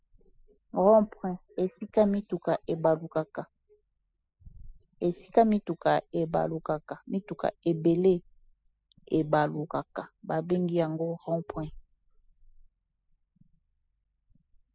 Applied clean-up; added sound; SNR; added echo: classical method spectral subtraction.